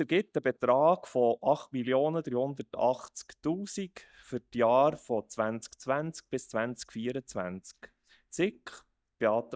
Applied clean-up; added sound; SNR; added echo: neural mask model DeepFilterNet 3.